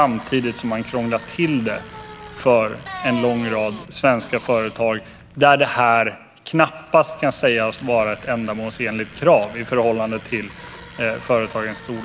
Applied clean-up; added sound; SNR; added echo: none; Bicycle; 17 dB; none.